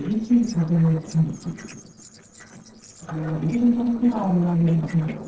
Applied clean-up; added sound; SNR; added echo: neural separator model SepFormer DNS4.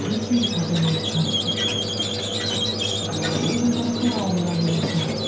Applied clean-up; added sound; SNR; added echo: none; Squeak; 0 dB; reverberation time 0.6 s.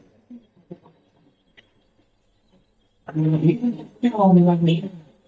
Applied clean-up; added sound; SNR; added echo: neural mask model DeepFilterNet 3.